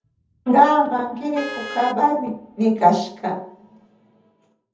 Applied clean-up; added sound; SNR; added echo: none; Vehicle horn, car horn, honking; 18 dB; reverberation time 0.7 s.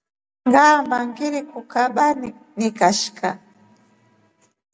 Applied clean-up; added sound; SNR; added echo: none; none; none; none.